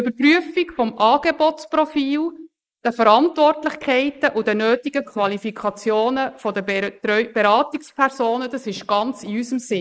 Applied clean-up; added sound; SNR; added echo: neural mask model Resemble Enhance denoiser.